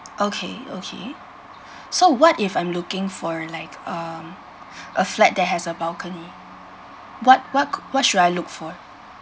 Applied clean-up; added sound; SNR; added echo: none; none; none; none.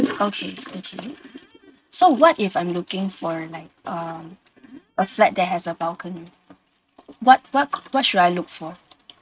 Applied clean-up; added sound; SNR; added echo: neural mask model RNNoise.